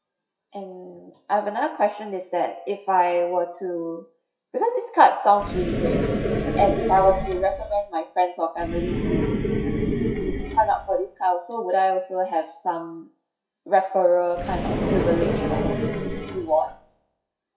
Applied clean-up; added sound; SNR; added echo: classical method WPE with log-MMSE.